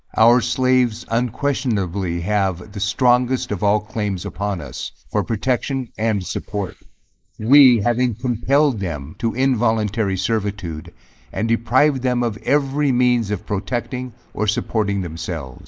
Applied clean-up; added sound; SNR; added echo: neural mask model Resemble Enhance denoiser.